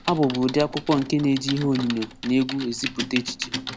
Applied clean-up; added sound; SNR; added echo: none; Typing; 10 dB; none.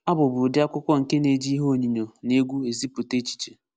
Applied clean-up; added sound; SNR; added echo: none; none; none; none.